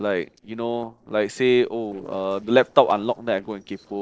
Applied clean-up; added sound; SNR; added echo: neural separator model SepFormer DNS4.